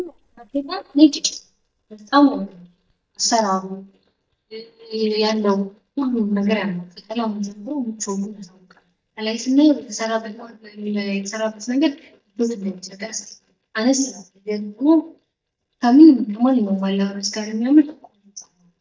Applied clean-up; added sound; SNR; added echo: neural mask model DeepFilterNet 3.